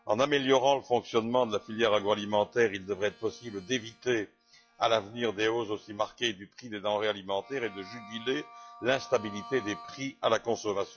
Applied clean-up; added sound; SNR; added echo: classical method log-MMSE.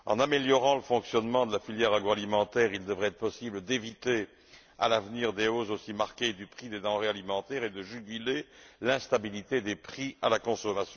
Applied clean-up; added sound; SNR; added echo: none; none; none; none.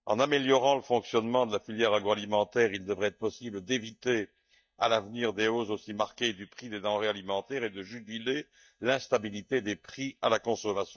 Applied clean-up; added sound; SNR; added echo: neural mask model DeepFilterNet 3.